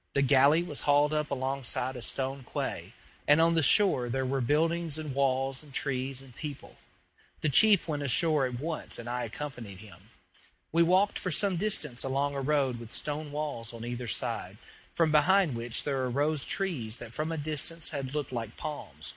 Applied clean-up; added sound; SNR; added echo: none; none; none; none.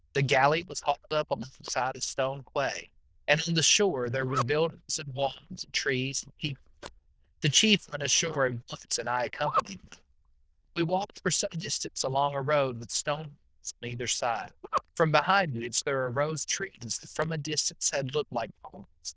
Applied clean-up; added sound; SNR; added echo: neural diffusion model UNIVERSE++.